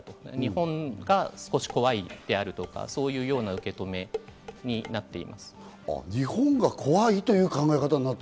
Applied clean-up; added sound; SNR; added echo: none; Dishes, pots, and pans; 18 dB; none.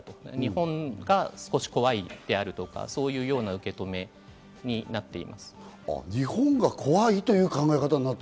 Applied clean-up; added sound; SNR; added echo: none; none; none; none.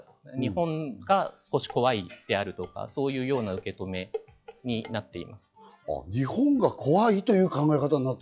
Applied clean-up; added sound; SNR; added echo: classical method log-MMSE.